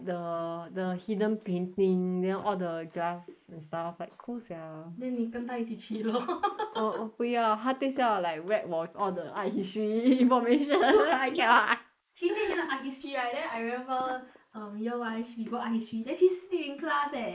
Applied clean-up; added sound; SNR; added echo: neural mask model Resemble Enhance denoiser.